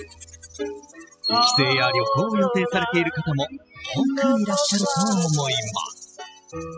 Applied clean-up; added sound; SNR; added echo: classical method spectral subtraction.